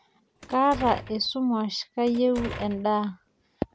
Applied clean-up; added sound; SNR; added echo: none; Door; 14 dB; none.